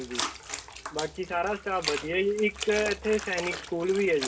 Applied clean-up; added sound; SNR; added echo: none; Trickle, dribble / Splash, splatter; 8 dB; reverberation time 0.2 s.